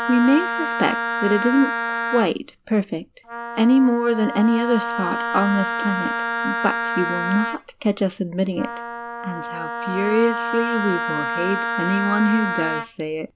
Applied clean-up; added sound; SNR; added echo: none; Wind instrument, woodwind instrument; 4 dB; none.